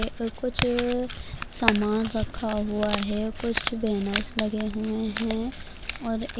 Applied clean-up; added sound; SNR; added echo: none; Crumpling, crinkling; 4 dB; none.